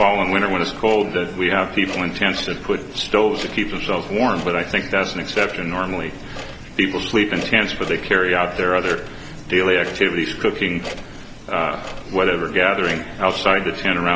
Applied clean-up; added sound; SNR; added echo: none; Clock; 18 dB; none.